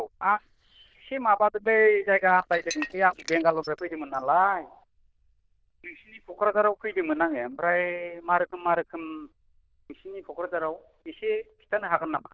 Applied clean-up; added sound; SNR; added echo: neural diffusion model UNIVERSE++.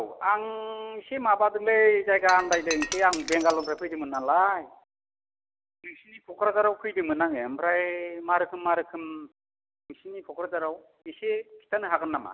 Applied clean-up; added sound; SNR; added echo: none; Shatter; 11 dB; none.